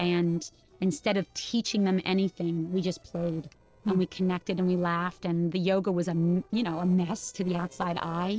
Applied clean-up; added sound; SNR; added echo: neural separator model SepFormer DNS4.